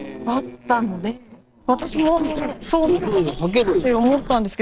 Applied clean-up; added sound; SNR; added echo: neural separator model SepFormer DNS4.